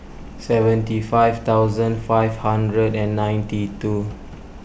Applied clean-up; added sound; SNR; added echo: none; none; none; none.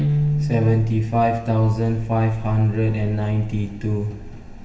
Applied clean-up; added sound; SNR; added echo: none; Guitar; 7 dB; reverberation time 1.0 s.